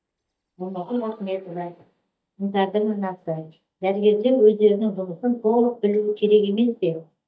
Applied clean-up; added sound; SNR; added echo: neural mask model DeepFilterNet 3.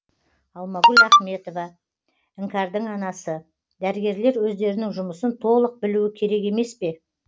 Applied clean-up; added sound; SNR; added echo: none; none; none; none.